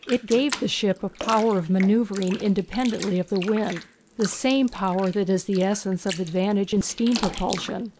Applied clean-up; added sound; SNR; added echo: none; Bathtub (filling or washing); 14 dB; none.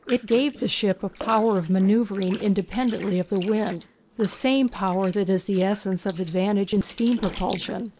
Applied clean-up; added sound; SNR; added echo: neural mask model Resemble Enhance denoiser.